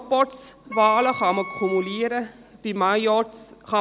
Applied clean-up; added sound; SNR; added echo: none; Wind instrument, woodwind instrument; 13 dB; none.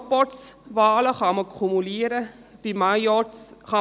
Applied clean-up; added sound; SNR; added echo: none; none; none; none.